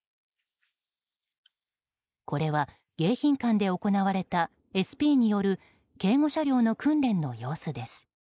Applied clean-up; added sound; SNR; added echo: neural mask model Resemble Enhance denoiser.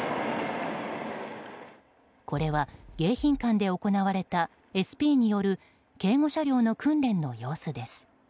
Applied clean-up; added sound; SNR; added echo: none; Fireworks; 17 dB; none.